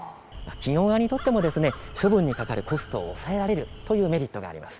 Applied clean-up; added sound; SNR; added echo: none; Crow; 13 dB; none.